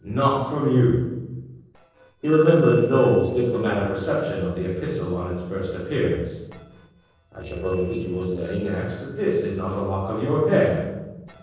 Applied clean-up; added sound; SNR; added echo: neural separator model SepFormer DNS4.